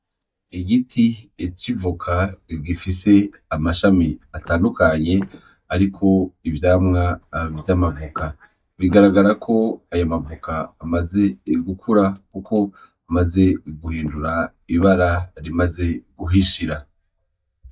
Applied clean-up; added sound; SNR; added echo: neural mask model DeepFilterNet 3.